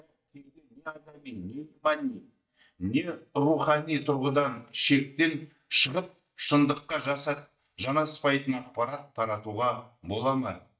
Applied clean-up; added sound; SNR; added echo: neural mask model DeepFilterNet 3.